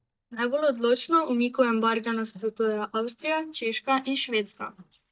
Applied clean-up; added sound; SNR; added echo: neural mask model DeepFilterNet 3.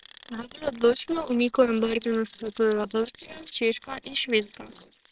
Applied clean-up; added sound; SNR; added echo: neural separator model SepFormer WHAMR!.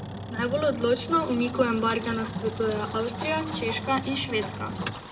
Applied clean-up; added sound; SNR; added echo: none; Engine; 7 dB; reverberation time 1.1 s.